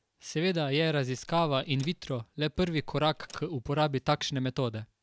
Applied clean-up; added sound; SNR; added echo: none; Door; 20 dB; none.